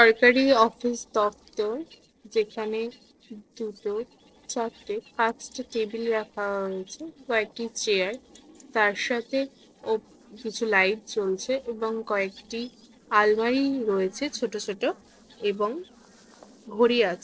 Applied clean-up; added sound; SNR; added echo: neural separator model SepFormer DNS4.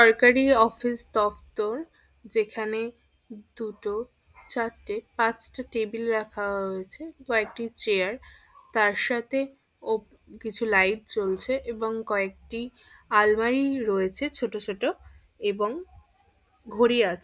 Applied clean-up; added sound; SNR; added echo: none; none; none; none.